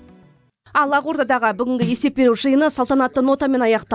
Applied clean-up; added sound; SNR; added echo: none; Snare drum; 13 dB; none.